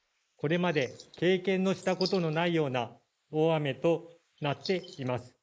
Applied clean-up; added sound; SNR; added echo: neural mask model Resemble Enhance denoiser.